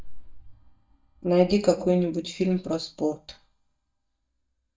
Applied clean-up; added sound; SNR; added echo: neural mask model DeepFilterNet 3.